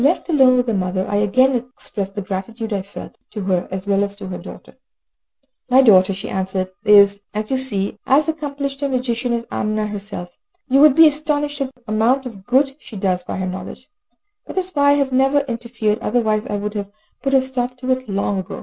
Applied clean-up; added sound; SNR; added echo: none; none; none; none.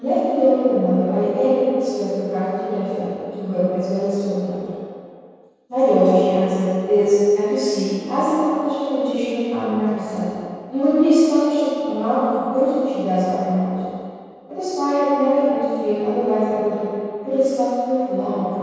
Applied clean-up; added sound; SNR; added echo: none; none; none; reverberation time 2.2 s.